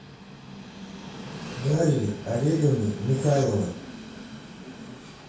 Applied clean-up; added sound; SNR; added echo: none; Train; 13 dB; reverberation time 0.6 s.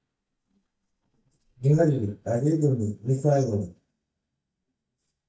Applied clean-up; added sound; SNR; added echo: neural mask model DeepFilterNet 3.